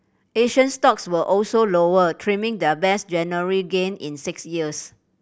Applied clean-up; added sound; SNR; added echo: none; none; none; none.